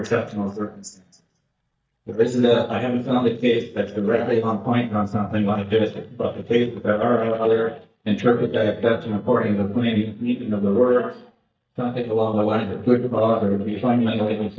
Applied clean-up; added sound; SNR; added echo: neural mask model DeepFilterNet 3.